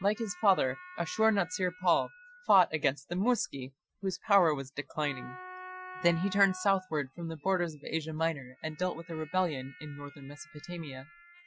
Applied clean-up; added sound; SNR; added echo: classical method Wiener filter.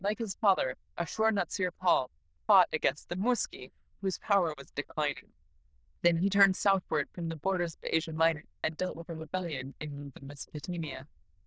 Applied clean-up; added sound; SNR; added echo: neural diffusion model UNIVERSE++.